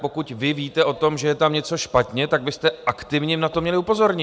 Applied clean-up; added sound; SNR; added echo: none; none; none; none.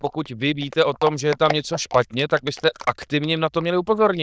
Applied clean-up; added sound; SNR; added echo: neural diffusion model UNIVERSE++.